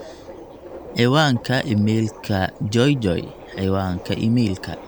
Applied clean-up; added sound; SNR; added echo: none; Subway, metro, underground; 17 dB; none.